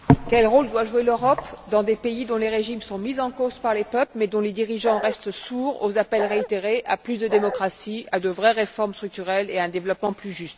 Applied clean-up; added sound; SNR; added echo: none; Bark; 6 dB; none.